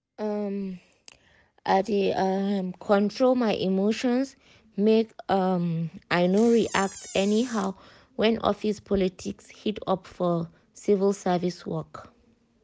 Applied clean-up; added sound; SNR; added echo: none; Door; 17 dB; none.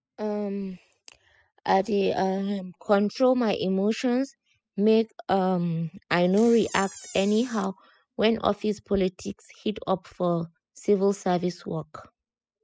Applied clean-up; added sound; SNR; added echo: classical method spectral subtraction.